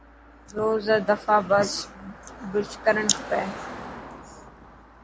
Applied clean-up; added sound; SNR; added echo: none; Car passing by; 15 dB; none.